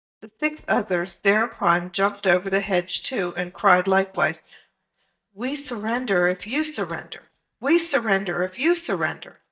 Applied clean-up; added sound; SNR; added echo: neural mask model DeepFilterNet 3.